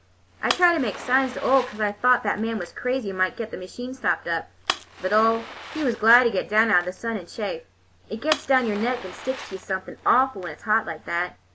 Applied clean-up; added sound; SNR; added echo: none; Fire; 13 dB; none.